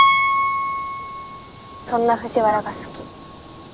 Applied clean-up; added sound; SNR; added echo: none; Piano; -2 dB; none.